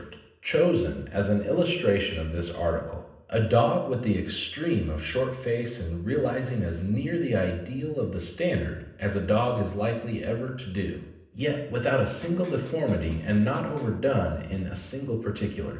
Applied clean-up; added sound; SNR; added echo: none; Electric guitar; 17 dB; reverberation time 0.8 s.